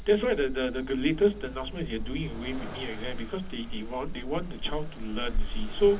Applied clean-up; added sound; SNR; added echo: none; Accelerating, revving, vroom; 4 dB; reverberation time 0.4 s.